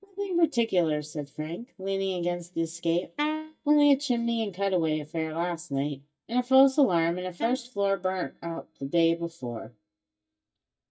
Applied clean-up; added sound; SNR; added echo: neural mask model DeepFilterNet 3.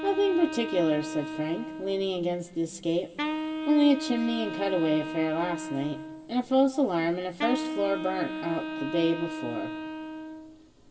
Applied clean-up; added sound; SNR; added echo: none; Wind instrument, woodwind instrument; 7 dB; reverberation time 2.0 s.